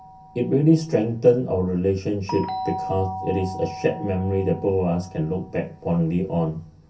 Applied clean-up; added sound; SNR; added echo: none; Doorbell; 13 dB; reverberation time 0.3 s.